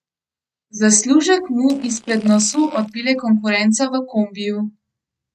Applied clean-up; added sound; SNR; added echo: neural mask model RNNoise.